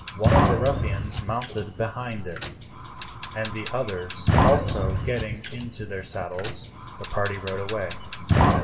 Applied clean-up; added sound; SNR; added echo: none; Fire; -3 dB; reverberation time 1.7 s.